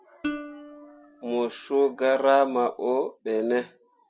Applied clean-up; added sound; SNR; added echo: none; Plucked string instrument; 14 dB; none.